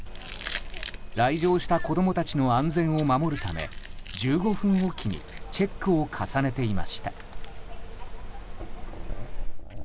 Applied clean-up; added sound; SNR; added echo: none; Chewing, mastication; 5 dB; none.